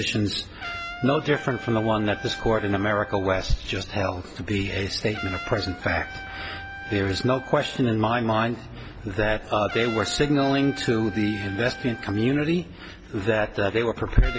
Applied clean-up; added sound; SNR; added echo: none; Trumpet; 15 dB; none.